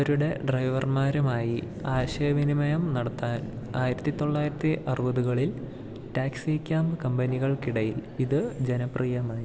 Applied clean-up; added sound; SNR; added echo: none; none; none; none.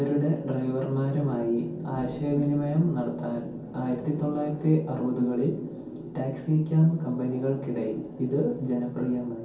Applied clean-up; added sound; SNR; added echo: none; none; none; reverberation time 0.6 s.